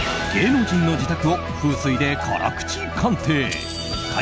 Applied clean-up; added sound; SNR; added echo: none; none; none; none.